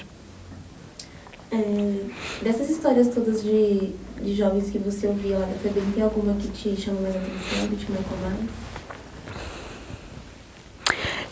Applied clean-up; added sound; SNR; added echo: none; none; none; none.